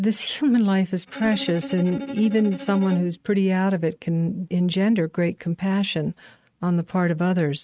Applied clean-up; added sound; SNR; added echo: neural mask model RNNoise.